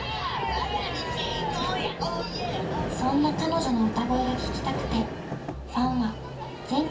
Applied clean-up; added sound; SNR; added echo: none; Vehicle; 5 dB; reverberation time 0.2 s.